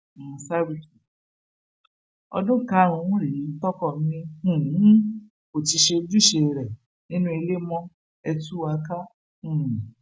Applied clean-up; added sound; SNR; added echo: none; none; none; none.